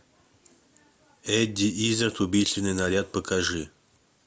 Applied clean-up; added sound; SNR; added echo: none; none; none; none.